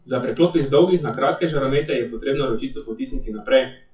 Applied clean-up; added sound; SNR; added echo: classical method WPE with log-MMSE.